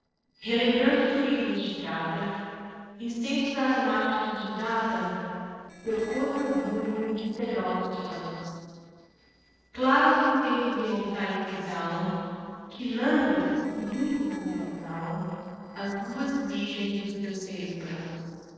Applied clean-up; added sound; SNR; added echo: neural separator model SepFormer DNS4.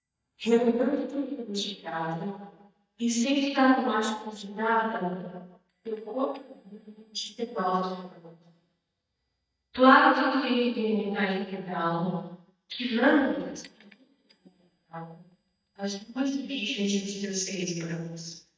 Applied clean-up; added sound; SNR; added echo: neural mask model DeepFilterNet 3.